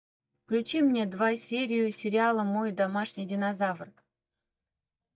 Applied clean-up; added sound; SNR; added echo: neural mask model DeepFilterNet 3.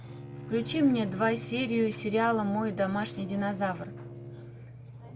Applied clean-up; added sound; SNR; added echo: none; Bowed string instrument; 13 dB; none.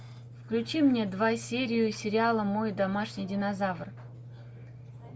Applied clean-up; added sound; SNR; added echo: none; none; none; none.